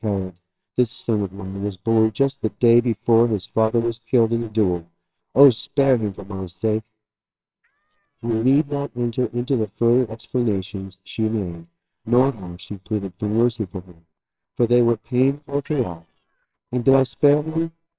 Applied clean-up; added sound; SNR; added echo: neural separator model SepFormer WHAMR!.